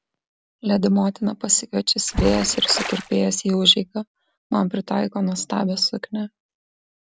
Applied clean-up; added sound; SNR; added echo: none; Water / Splash, splatter; 7 dB; none.